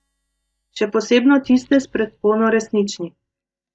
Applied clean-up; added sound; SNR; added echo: neural mask model DeepFilterNet 3.